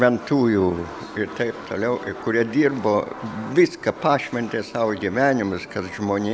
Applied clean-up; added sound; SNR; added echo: none; none; none; none.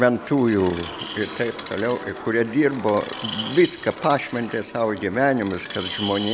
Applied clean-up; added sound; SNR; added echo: none; Screech; 8 dB; none.